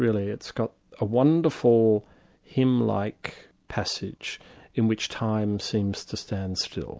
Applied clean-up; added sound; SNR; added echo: none; none; none; none.